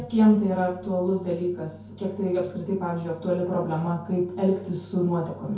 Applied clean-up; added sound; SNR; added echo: none; none; none; reverberation time 0.6 s.